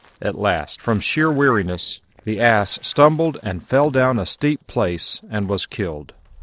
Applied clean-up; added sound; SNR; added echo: neural separator model SepFormer DNS4.